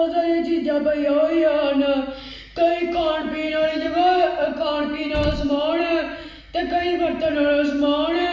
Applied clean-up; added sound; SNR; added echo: none; Explosion; 11 dB; reverberation time 1.0 s.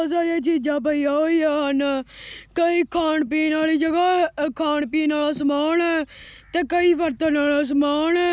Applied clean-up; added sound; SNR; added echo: none; none; none; none.